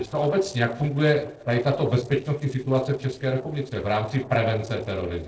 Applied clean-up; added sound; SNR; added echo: neural separator model SepFormer DNS4.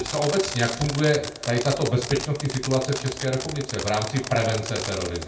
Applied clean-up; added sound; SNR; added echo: none; Fireworks; 9 dB; reverberation time 0.3 s.